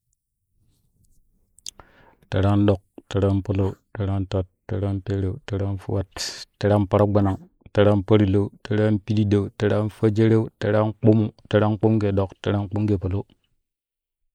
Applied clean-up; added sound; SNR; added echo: neural mask model Resemble Enhance denoiser.